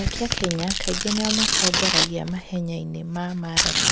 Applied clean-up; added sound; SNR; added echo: none; Tearing; -3 dB; none.